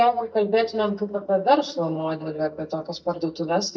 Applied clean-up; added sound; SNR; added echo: neural mask model DeepFilterNet 3.